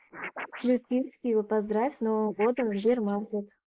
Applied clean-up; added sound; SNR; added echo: neural mask model Resemble Enhance denoiser.